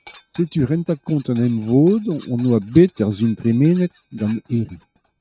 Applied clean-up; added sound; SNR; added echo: neural mask model RNNoise.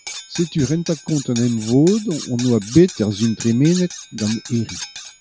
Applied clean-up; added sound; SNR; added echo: none; Cutlery, silverware; 14 dB; none.